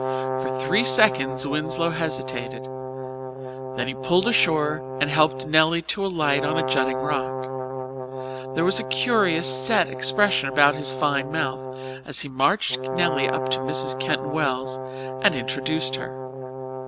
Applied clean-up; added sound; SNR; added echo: none; Brass instrument; 5 dB; none.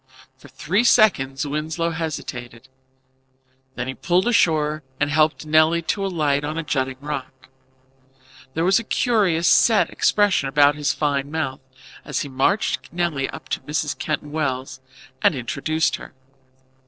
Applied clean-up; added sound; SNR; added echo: neural separator model SepFormer DNS4.